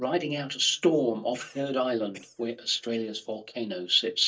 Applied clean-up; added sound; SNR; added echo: neural mask model DeepFilterNet 3.